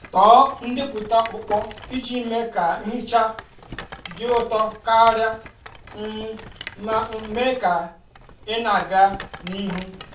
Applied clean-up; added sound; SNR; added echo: none; Rattle; 17 dB; reverberation time 0.3 s.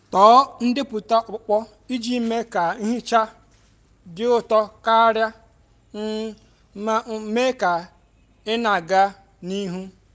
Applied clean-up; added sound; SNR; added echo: none; none; none; none.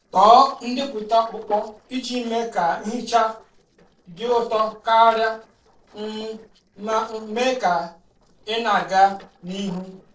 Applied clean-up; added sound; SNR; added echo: neural separator model SepFormer DNS4.